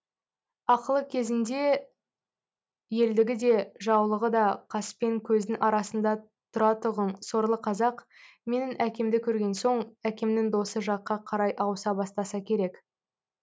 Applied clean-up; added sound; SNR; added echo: none; none; none; none.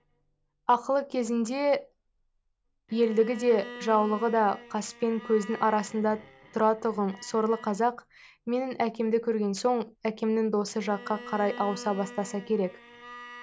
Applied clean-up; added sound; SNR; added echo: none; Bowed string instrument; 19 dB; none.